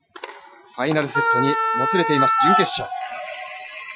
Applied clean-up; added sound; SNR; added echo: classical method Wiener filter.